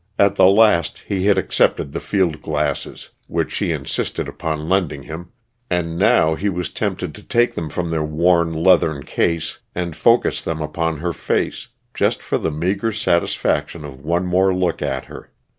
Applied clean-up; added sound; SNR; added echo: none; none; none; none.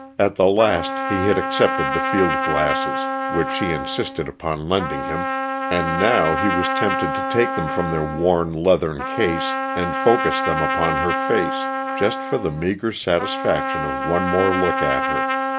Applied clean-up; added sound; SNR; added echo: none; Trumpet; 2 dB; none.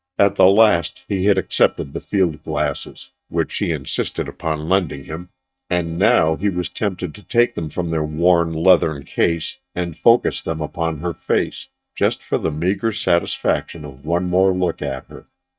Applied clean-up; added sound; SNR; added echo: neural mask model DeepFilterNet 3.